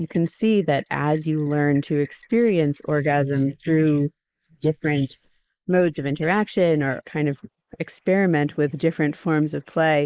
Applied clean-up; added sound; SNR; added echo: neural mask model Resemble Enhance denoiser.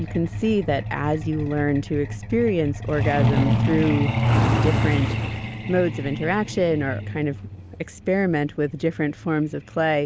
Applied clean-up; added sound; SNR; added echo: none; Truck; 2 dB; none.